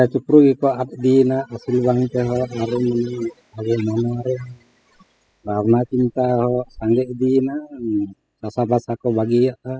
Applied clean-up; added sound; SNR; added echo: classical method spectral subtraction.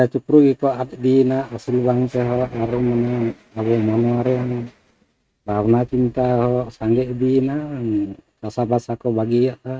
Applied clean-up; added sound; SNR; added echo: neural mask model RNNoise.